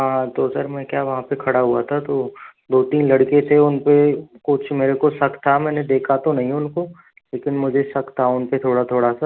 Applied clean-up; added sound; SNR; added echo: none; none; none; none.